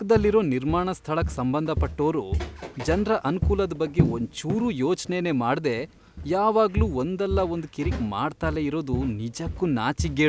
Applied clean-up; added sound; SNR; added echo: none; Walk, footsteps; 6 dB; none.